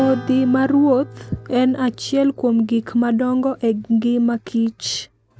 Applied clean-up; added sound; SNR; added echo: none; Acoustic guitar / Strum; 20 dB; none.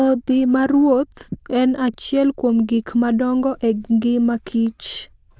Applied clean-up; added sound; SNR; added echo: neural diffusion model UNIVERSE++.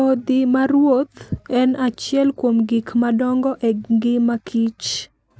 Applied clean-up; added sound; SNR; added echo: none; none; none; none.